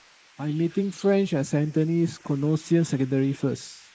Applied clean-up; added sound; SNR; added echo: neural mask model Resemble Enhance denoiser.